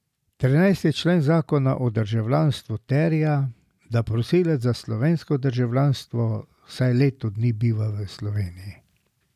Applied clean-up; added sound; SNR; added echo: none; none; none; none.